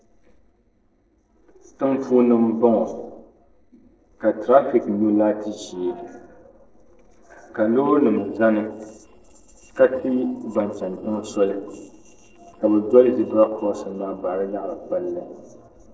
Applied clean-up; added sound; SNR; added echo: neural separator model SepFormer DNS4.